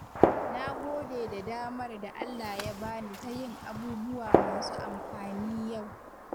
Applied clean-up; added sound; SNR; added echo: none; Gunshot, gunfire; -5 dB; none.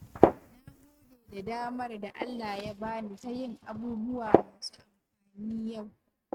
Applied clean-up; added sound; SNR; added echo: neural mask model RNNoise.